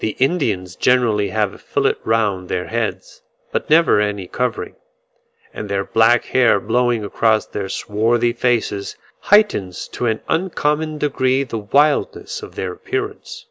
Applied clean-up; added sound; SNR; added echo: none; none; none; none.